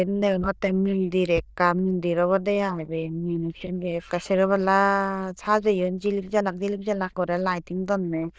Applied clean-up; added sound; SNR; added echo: neural diffusion model UNIVERSE++.